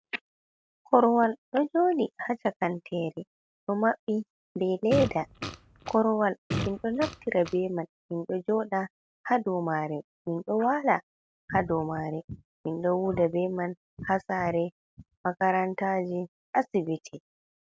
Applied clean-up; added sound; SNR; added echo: none; Fart; 7 dB; none.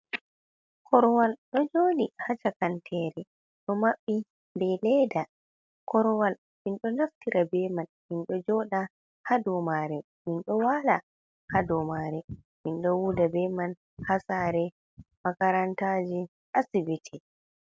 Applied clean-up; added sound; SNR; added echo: none; none; none; none.